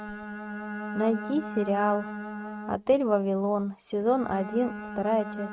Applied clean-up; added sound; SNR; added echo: neural mask model RNNoise.